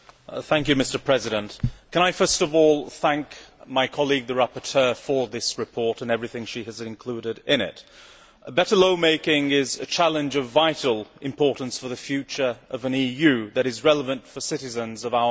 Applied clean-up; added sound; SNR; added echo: none; none; none; none.